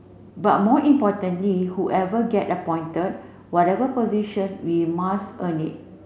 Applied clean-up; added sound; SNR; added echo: none; none; none; none.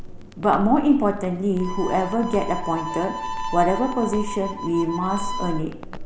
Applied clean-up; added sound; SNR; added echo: none; Crackle + Harmonica; 6 dB; none.